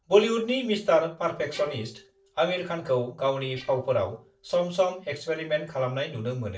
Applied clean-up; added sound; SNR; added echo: neural separator model SepFormer DNS4.